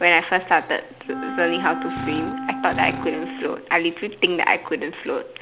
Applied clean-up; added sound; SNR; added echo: none; Drill + Wind instrument, woodwind instrument; 8 dB; none.